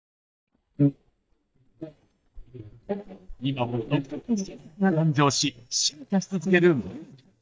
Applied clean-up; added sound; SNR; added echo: neural mask model DeepFilterNet 3.